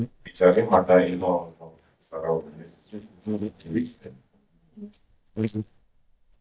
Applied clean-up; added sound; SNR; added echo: neural mask model DeepFilterNet 3.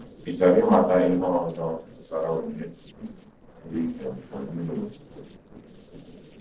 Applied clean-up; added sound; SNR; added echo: neural separator model SepFormer DNS4.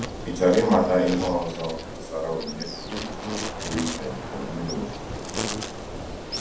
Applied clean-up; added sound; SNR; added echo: none; Insect; 5 dB; reverberation time 0.7 s.